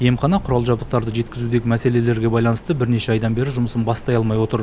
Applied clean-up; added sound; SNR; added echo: none; Train; 17 dB; none.